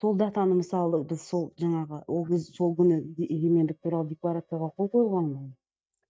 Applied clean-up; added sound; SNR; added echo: neural mask model DeepFilterNet 3.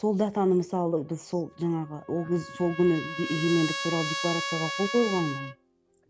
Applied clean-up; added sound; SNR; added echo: none; Trumpet; 8 dB; none.